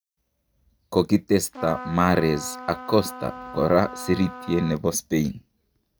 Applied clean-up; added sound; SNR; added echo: none; Trumpet; 13 dB; none.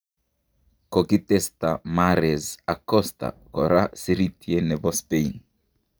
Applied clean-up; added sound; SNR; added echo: none; none; none; none.